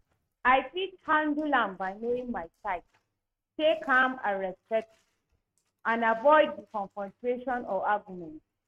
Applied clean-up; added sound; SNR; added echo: neural mask model RNNoise.